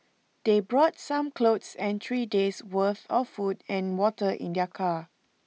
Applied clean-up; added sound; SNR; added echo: none; none; none; none.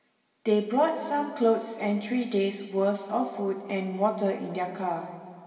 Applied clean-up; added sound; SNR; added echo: none; none; none; reverberation time 2.2 s.